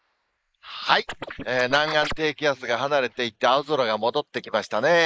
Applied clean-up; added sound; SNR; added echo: neural mask model Resemble Enhance denoiser.